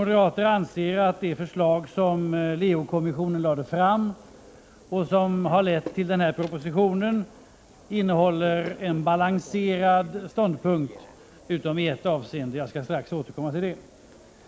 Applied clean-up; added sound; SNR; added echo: none; none; none; none.